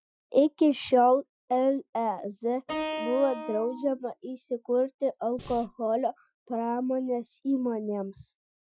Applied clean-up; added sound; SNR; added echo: classical method Wiener filter.